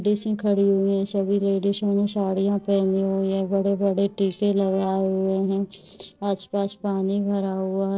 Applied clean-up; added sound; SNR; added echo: neural separator model SepFormer DNS4.